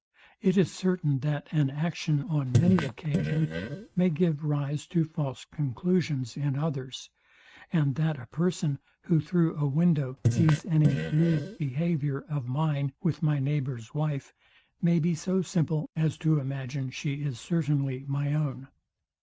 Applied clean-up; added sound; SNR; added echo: neural mask model RNNoise.